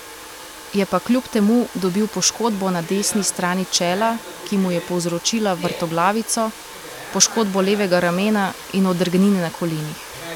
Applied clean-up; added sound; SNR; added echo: none; Domestic sounds, home sounds; 14 dB; none.